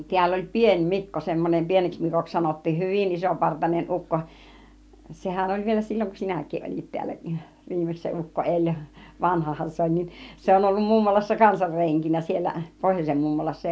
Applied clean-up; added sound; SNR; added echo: none; none; none; none.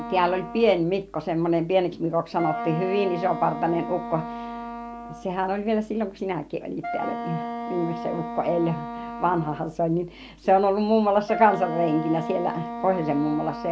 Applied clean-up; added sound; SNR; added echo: none; Wind instrument, woodwind instrument; 9 dB; none.